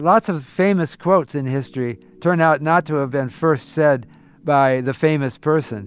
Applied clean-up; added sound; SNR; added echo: none; none; none; none.